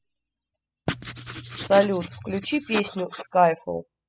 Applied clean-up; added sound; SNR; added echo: classical method spectral subtraction.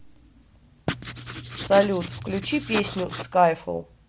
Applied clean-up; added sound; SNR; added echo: none; Writing; 6 dB; none.